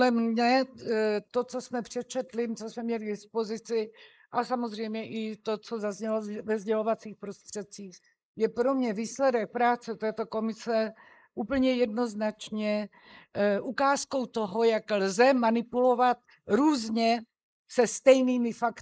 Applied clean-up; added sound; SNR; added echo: neural mask model Resemble Enhance denoiser.